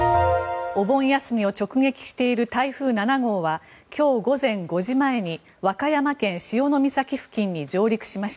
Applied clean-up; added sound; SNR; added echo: none; none; none; none.